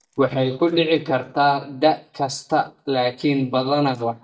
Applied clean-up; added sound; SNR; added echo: neural mask model DeepFilterNet 3.